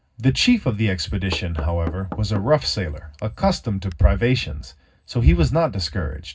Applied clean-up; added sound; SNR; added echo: none; Knock / Wood; 17 dB; reverberation time 0.4 s.